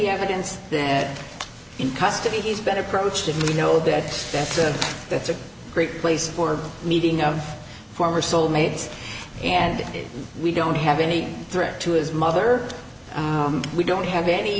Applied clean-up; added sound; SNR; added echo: none; none; none; none.